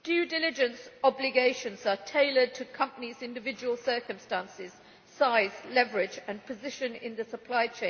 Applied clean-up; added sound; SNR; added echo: none; none; none; none.